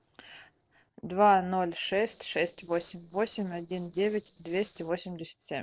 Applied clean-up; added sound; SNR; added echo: neural separator model SepFormer DNS4.